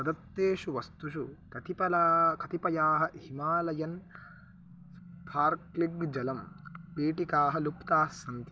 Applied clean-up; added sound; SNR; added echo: none; none; none; none.